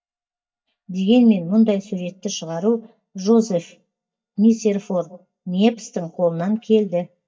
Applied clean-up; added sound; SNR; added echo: neural mask model DeepFilterNet 3.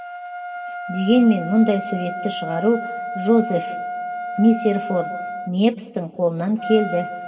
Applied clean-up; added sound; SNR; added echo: none; Trumpet; 9 dB; reverberation time 1.6 s.